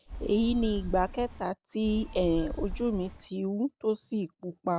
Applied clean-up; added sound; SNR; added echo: none; Telephone; 8 dB; none.